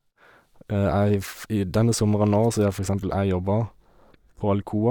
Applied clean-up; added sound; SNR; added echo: neural mask model DeepFilterNet 3.